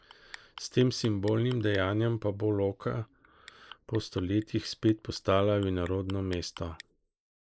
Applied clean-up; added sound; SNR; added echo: neural mask model Resemble Enhance denoiser.